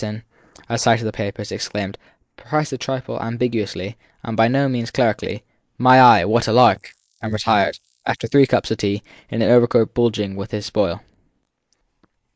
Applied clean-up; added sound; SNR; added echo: neural mask model Resemble Enhance denoiser.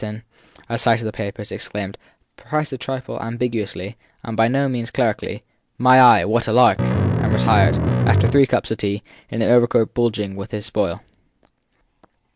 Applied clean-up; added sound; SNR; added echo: none; Bass guitar; -3 dB; none.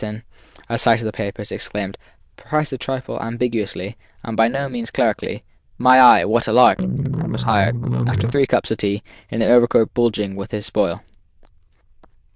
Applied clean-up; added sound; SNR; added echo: neural diffusion model UNIVERSE++.